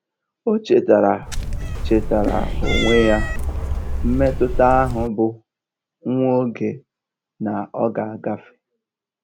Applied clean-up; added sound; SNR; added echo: none; Cat; 1 dB; none.